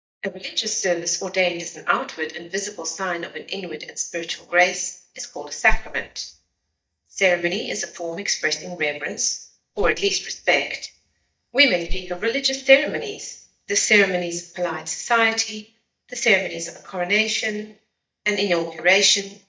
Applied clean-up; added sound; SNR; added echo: neural mask model DeepFilterNet 3.